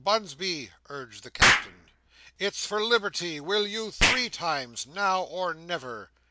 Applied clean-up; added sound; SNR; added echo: none; Explosion; 1 dB; none.